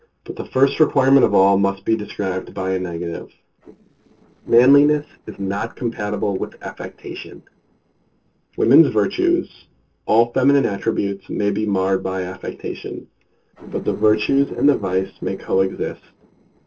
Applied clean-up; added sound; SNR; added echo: neural separator model SepFormer DNS4.